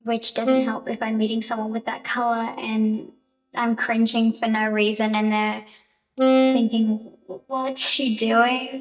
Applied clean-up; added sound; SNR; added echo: neural mask model DeepFilterNet 3.